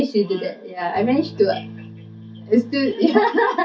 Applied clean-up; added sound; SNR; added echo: none; Electric guitar / Strum; 16 dB; reverberation time 0.3 s.